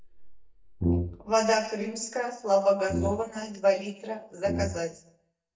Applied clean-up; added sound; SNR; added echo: neural mask model DeepFilterNet 3.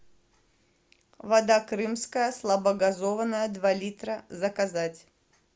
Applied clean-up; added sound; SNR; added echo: none; none; none; none.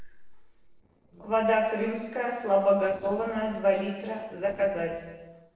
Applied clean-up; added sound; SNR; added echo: neural separator model SepFormer DNS4.